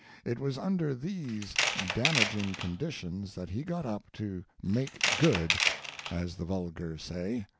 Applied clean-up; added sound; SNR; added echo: none; Tools; -1 dB; none.